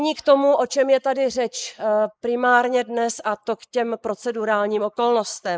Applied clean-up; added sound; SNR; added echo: neural mask model Resemble Enhance denoiser.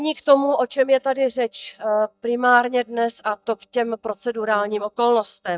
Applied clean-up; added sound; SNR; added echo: neural mask model DeepFilterNet 3.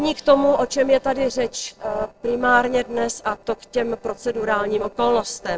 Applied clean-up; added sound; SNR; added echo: neural separator model SepFormer DNS4.